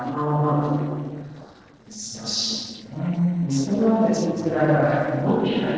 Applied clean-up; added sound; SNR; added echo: neural separator model SepFormer DNS4.